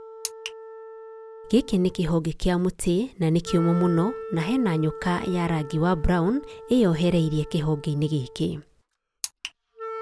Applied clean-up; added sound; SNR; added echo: none; Wind instrument, woodwind instrument; 15 dB; none.